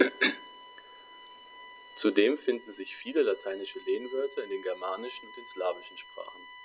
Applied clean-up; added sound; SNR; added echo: none; Bowed string instrument; 18 dB; none.